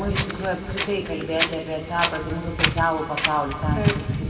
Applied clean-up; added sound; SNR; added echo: none; Wind; 0 dB; reverberation time 2.0 s.